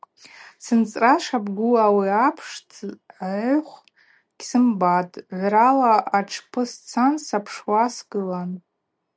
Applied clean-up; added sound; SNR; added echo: none; none; none; none.